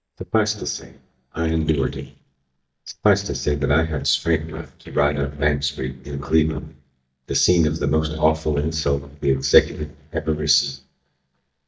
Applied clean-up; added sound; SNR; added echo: neural mask model DeepFilterNet 3.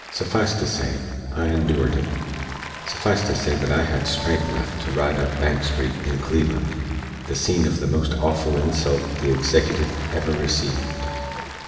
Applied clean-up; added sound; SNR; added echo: none; Applause; 13 dB; reverberation time 2.7 s.